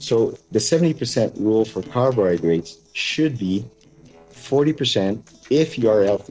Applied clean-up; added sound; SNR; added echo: neural separator model SepFormer DNS4.